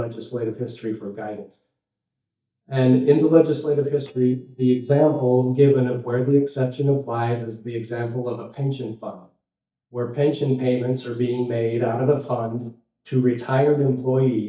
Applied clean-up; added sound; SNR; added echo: neural mask model DeepFilterNet 3.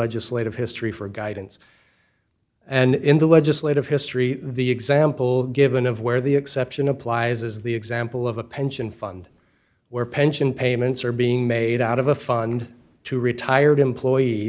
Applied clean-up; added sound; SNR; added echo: none; none; none; none.